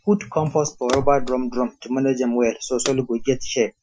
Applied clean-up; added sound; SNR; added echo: classical method Wiener filter.